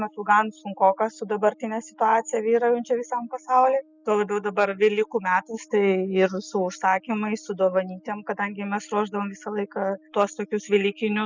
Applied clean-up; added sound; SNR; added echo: classical method spectral subtraction.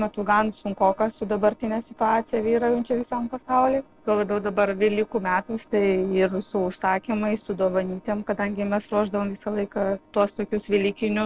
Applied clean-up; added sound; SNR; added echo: neural separator model SepFormer DNS4.